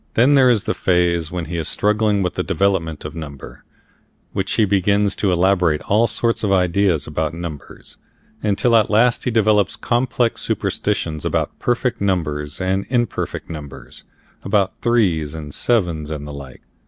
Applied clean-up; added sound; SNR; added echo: none; none; none; none.